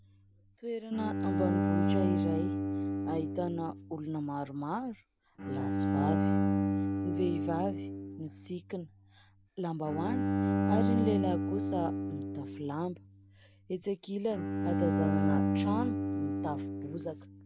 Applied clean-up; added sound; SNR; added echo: none; Bowed string instrument; -5 dB; none.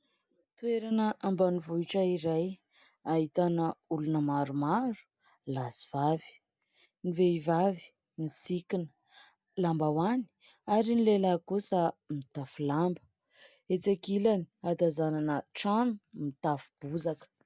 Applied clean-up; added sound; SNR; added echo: none; none; none; none.